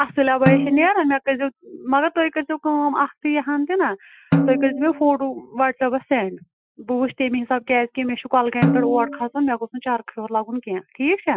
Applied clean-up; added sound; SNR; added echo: classical method Wiener filter.